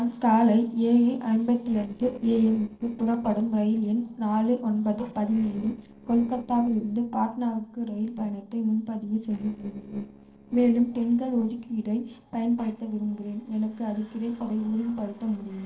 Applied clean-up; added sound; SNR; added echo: neural separator model SepFormer DNS4.